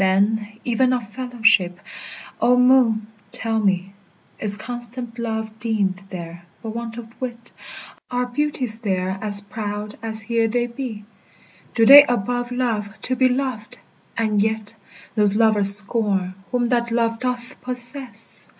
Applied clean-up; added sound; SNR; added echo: none; none; none; none.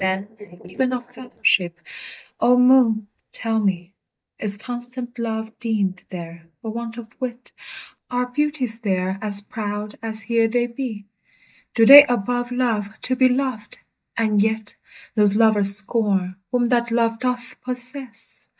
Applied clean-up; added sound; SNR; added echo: neural mask model DeepFilterNet 3.